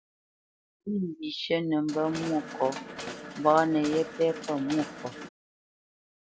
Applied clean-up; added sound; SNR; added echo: none; Mechanisms; 10 dB; none.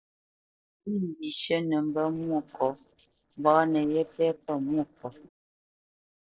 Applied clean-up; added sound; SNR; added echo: neural separator model SepFormer DNS4.